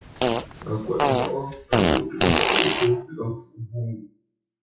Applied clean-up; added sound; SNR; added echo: classical method WPE with log-MMSE.